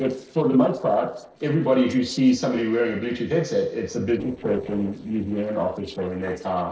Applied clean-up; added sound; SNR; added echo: neural separator model SepFormer DNS4.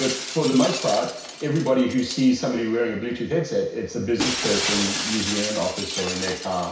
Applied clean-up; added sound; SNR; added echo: none; Shatter; 7 dB; reverberation time 0.6 s.